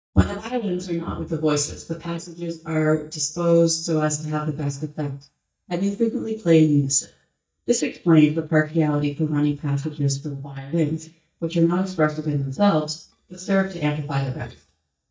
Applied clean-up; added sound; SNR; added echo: neural mask model DeepFilterNet 3.